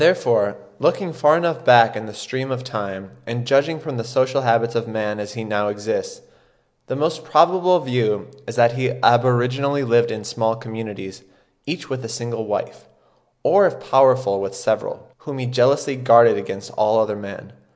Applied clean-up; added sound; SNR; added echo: none; none; none; none.